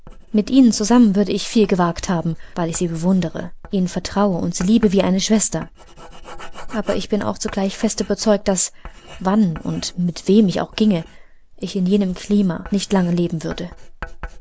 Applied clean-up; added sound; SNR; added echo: none; Writing; 16 dB; none.